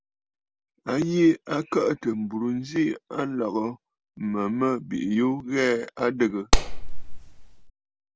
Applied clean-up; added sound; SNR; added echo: none; Clapping; -5 dB; none.